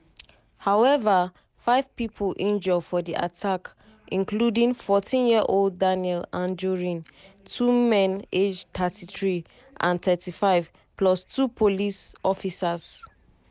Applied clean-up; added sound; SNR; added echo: none; none; none; none.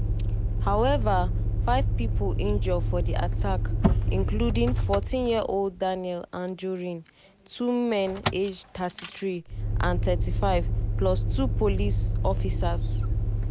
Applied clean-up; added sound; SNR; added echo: none; Motor vehicle (road); -3 dB; none.